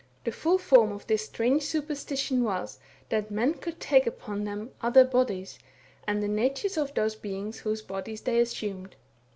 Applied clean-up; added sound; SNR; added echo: none; none; none; none.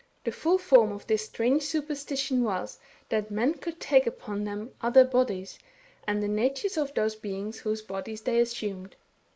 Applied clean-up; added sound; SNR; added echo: neural mask model Resemble Enhance denoiser.